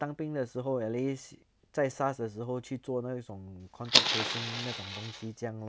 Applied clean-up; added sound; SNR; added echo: none; Fire; -4 dB; none.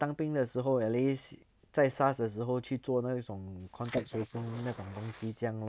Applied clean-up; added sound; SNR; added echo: neural mask model Resemble Enhance denoiser.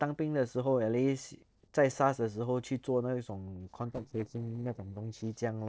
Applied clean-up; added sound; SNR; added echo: neural separator model SepFormer DNS4.